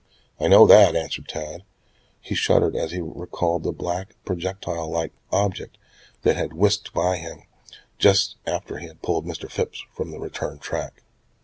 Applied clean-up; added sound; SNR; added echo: none; none; none; none.